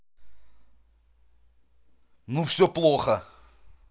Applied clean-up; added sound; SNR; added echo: none; none; none; none.